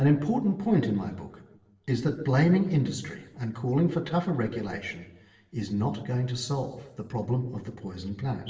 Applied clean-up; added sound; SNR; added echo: none; none; none; reverberation time 0.8 s.